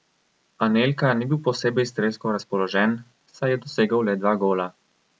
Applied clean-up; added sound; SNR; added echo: none; none; none; none.